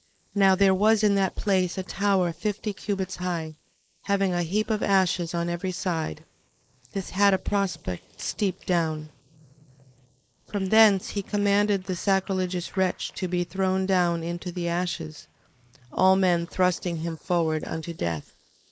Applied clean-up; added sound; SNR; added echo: neural mask model Resemble Enhance denoiser.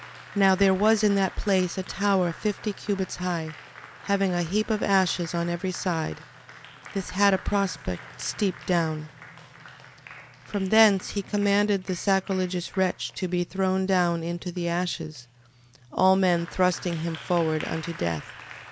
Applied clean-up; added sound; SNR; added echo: none; Applause; 19 dB; none.